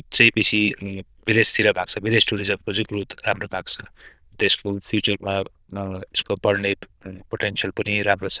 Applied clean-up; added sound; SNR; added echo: neural diffusion model UNIVERSE++.